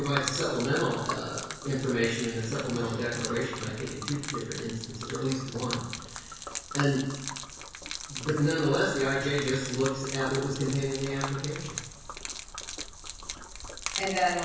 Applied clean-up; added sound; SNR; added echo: none; Gurgling / Liquid; 8 dB; reverberation time 1.1 s.